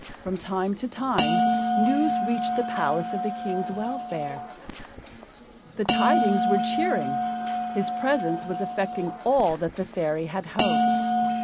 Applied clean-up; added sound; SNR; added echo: none; Bell; -1 dB; none.